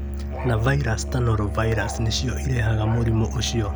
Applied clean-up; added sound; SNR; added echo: none; Musical instrument; 5 dB; none.